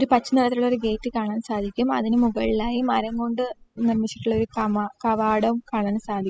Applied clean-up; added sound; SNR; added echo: classical method spectral subtraction.